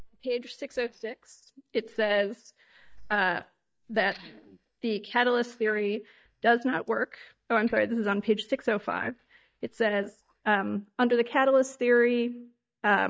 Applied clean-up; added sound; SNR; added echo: neural mask model DeepFilterNet 3.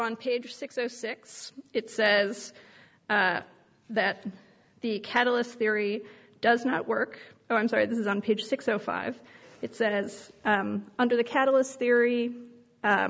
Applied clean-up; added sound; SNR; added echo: none; none; none; none.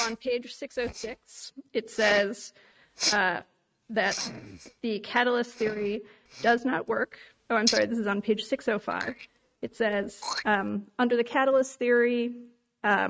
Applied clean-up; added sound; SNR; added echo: neural mask model RNNoise.